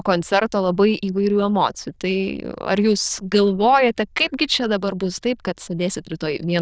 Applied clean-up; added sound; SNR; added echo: neural diffusion model UNIVERSE++.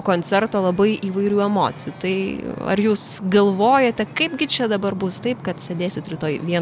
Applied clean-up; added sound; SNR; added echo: none; Wind / Ocean; 18 dB; none.